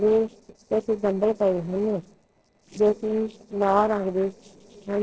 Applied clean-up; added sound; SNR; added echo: neural separator model SepFormer DNS4.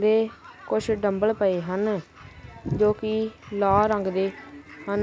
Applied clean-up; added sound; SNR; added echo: none; none; none; none.